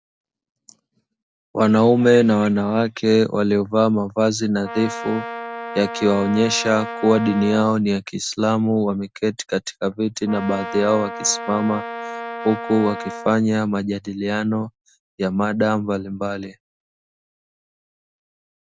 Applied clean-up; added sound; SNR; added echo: none; Brass instrument; 10 dB; none.